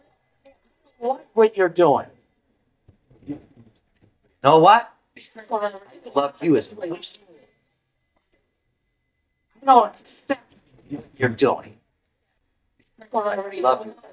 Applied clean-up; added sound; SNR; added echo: neural mask model DeepFilterNet 3.